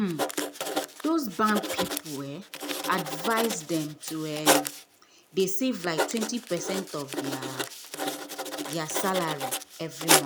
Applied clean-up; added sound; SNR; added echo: none; Writing; 0 dB; none.